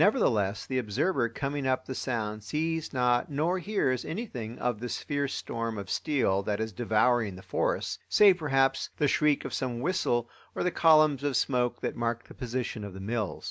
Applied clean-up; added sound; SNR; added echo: none; none; none; none.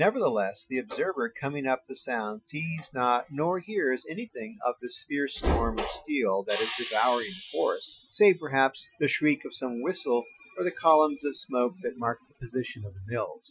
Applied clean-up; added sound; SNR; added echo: classical method Wiener filter.